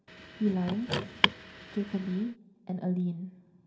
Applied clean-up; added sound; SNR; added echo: none; Car; 1 dB; reverberation time 1.2 s.